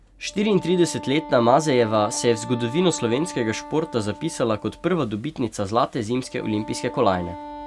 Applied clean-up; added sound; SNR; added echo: none; Wind instrument, woodwind instrument; 15 dB; none.